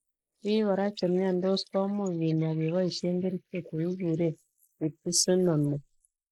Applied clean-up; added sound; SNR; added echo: neural mask model Resemble Enhance denoiser.